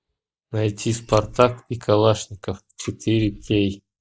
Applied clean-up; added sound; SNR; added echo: neural mask model DeepFilterNet 3.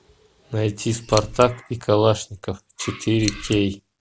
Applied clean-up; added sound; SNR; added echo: none; Scissors; 9 dB; none.